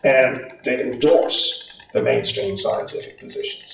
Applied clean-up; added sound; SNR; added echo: classical method WPE with log-MMSE.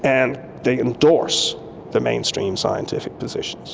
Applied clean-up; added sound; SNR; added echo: none; none; none; none.